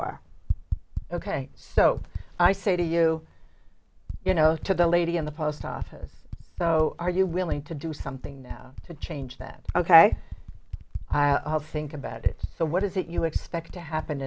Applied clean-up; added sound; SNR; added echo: none; Typing; 7 dB; none.